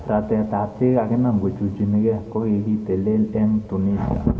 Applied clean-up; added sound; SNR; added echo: none; none; none; reverberation time 1.3 s.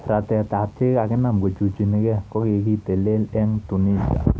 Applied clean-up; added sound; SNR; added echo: none; none; none; none.